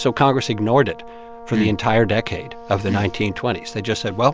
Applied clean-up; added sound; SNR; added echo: none; Brass instrument; 19 dB; none.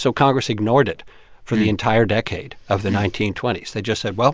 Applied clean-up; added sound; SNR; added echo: none; none; none; none.